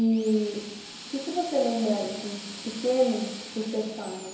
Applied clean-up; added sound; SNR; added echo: none; Drill; 14 dB; reverberation time 1.0 s.